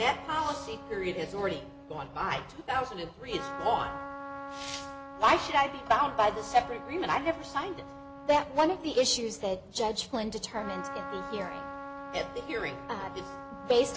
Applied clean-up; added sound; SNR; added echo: none; Trumpet; 12 dB; none.